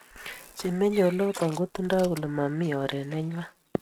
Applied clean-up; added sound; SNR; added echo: neural mask model RNNoise.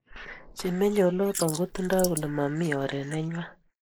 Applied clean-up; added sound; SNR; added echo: neural mask model Resemble Enhance denoiser.